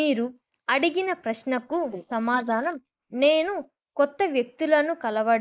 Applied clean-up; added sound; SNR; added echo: neural mask model Resemble Enhance denoiser.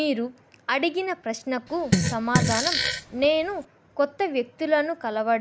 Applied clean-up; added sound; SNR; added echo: none; Fart; 0 dB; none.